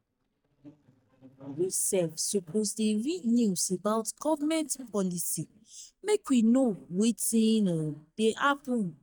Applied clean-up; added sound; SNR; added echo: neural mask model DeepFilterNet 3.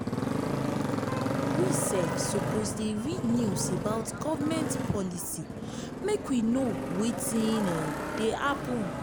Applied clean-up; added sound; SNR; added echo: none; Motorcycle; 0 dB; none.